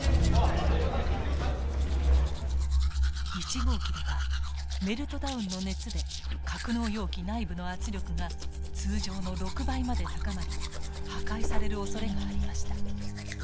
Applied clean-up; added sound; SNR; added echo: none; Domestic sounds, home sounds; 4 dB; none.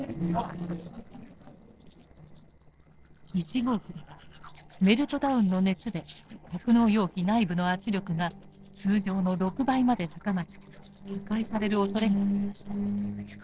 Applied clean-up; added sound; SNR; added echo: neural separator model SepFormer DNS4.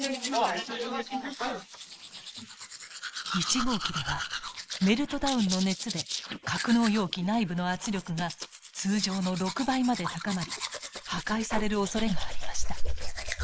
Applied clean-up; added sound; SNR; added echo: neural mask model Resemble Enhance denoiser.